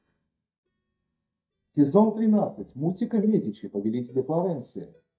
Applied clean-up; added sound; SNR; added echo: neural mask model DeepFilterNet 3.